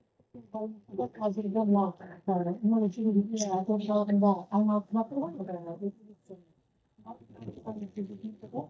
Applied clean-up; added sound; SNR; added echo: neural mask model DeepFilterNet 3.